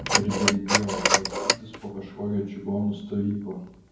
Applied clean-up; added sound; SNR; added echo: none; Telephone; -1 dB; reverberation time 0.9 s.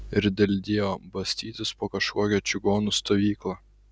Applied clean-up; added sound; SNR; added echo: none; none; none; none.